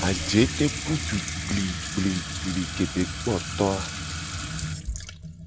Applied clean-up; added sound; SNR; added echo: none; Sink (filling or washing) / Water tap, faucet; 4 dB; none.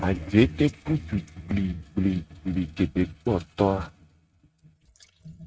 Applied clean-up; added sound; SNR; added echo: neural mask model RNNoise.